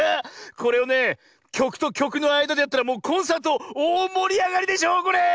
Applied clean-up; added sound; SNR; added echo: none; none; none; none.